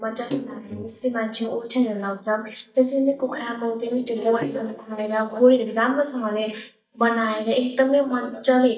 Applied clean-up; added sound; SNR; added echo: neural mask model DeepFilterNet 3.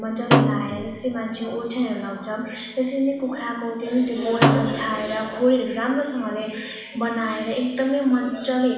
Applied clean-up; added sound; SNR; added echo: none; Snare drum; 2 dB; reverberation time 1.2 s.